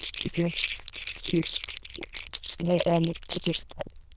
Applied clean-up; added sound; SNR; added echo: neural diffusion model UNIVERSE++.